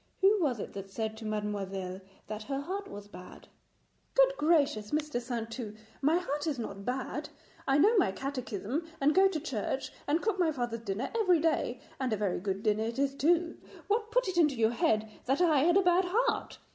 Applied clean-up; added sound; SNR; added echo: none; none; none; none.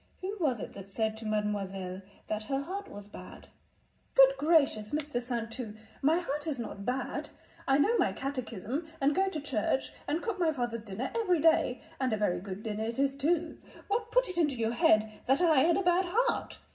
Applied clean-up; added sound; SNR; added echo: none; none; none; reverberation time 0.4 s.